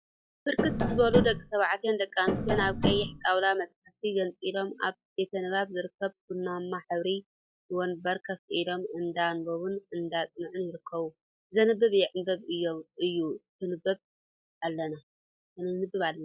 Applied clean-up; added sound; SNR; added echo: classical method log-MMSE.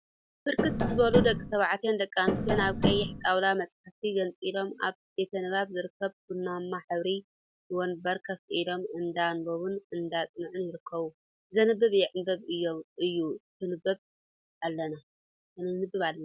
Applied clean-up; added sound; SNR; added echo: none; Tap; -2 dB; none.